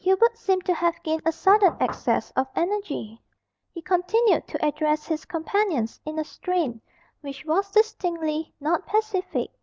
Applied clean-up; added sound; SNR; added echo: none; Knock / Wood; 12 dB; none.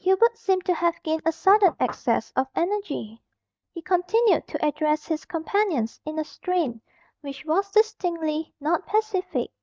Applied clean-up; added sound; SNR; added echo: neural mask model RNNoise.